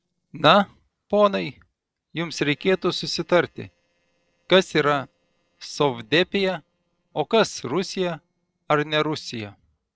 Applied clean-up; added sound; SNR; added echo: neural separator model SepFormer DNS4.